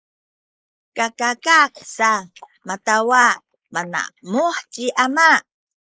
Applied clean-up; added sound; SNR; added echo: neural mask model Resemble Enhance denoiser.